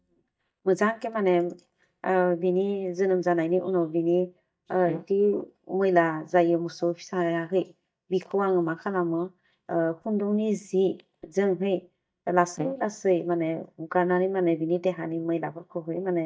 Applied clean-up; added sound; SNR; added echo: neural mask model DeepFilterNet 3.